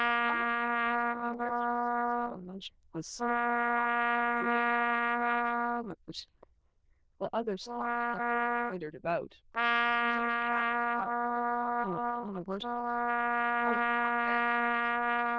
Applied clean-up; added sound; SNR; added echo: neural diffusion model UNIVERSE++.